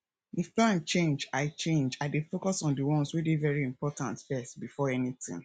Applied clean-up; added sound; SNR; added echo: none; none; none; none.